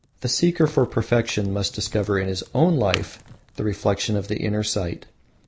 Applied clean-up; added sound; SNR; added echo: none; Crack; 18 dB; none.